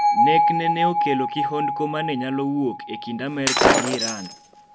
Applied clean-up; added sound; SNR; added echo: none; Shatter + Bell; -4 dB; none.